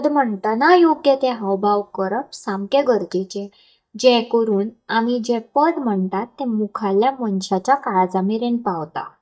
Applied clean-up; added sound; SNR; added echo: neural mask model DeepFilterNet 3.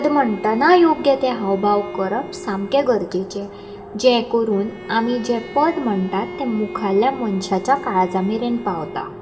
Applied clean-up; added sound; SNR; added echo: none; Bowed string instrument; 15 dB; reverberation time 0.8 s.